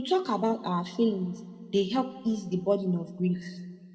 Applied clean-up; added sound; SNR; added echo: none; none; none; reverberation time 1.9 s.